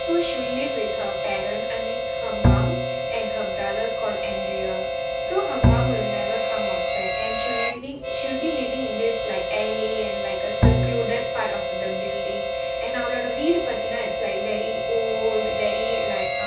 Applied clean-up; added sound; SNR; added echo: none; Bowed string instrument + Harmonica; -5 dB; none.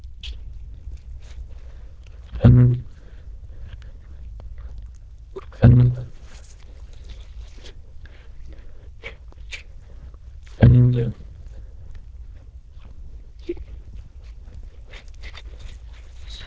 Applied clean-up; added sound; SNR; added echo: neural diffusion model UNIVERSE++.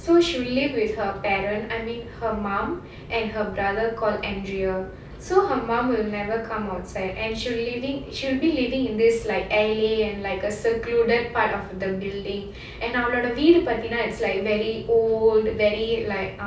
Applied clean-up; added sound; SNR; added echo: none; none; none; none.